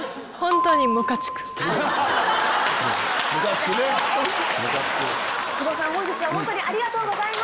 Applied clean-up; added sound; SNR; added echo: none; Bell; 3 dB; none.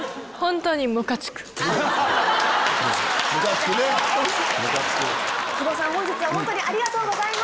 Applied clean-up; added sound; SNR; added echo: none; none; none; none.